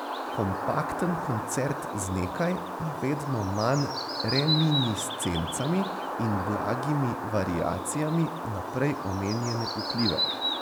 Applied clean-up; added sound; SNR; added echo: none; Bird; 3 dB; none.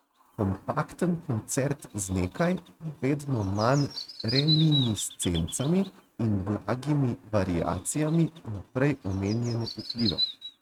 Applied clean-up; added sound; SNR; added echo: neural mask model RNNoise.